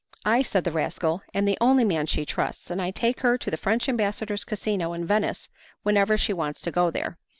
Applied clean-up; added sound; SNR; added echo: none; none; none; none.